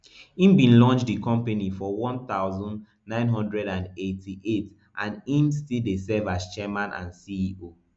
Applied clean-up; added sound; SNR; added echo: none; none; none; none.